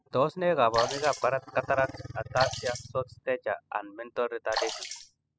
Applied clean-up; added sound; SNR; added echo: classical method spectral subtraction.